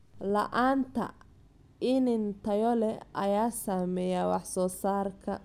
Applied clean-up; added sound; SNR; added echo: none; none; none; none.